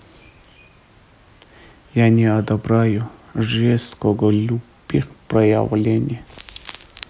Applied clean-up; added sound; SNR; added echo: none; none; none; none.